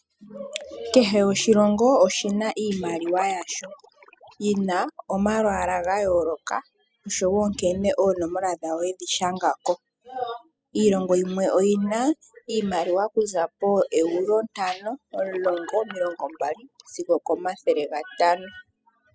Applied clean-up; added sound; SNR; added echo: classical method spectral subtraction.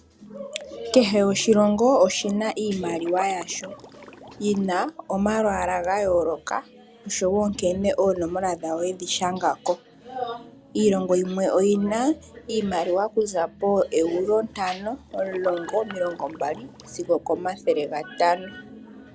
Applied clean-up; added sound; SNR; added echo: none; Liquid; 17 dB; none.